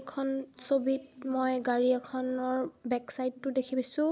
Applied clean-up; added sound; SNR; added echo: none; none; none; none.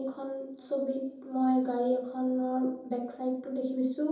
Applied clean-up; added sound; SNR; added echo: none; none; none; reverberation time 2.8 s.